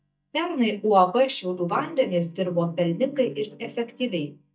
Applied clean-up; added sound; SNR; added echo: neural mask model DeepFilterNet 3.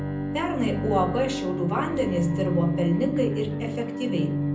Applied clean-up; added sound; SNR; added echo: none; Bowed string instrument; 2 dB; reverberation time 0.6 s.